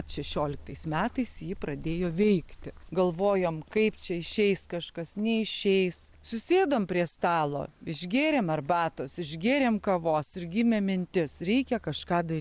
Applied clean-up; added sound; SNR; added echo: none; none; none; none.